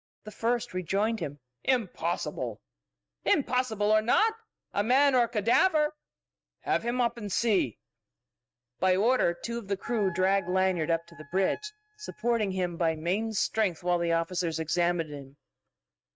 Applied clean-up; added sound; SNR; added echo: neural mask model RNNoise.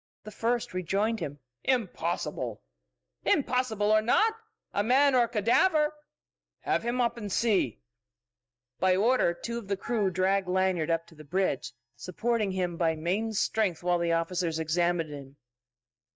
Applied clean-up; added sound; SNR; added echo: neural mask model DeepFilterNet 3.